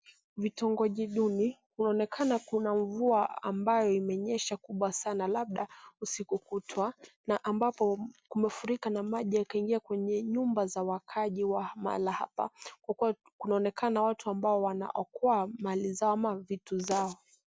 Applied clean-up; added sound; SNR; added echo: none; none; none; none.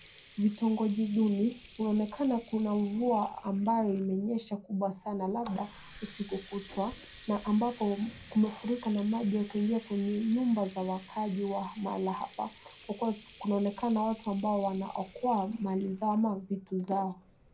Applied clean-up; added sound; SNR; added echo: none; Water tap, faucet; 18 dB; reverberation time 0.2 s.